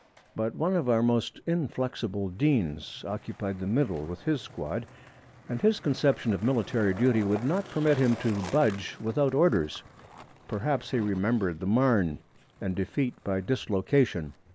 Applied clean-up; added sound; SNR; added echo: none; Skateboard; 20 dB; none.